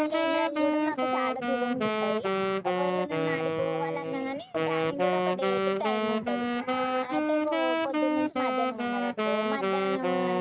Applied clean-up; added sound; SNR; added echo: neural mask model RNNoise.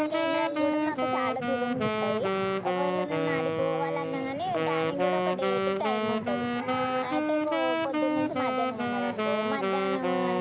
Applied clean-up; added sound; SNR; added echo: none; Wind instrument, woodwind instrument; -4 dB; none.